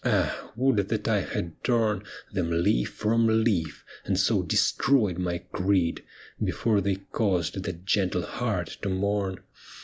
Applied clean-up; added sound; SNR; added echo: none; none; none; none.